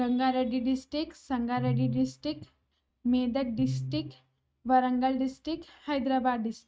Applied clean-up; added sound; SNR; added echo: neural mask model RNNoise.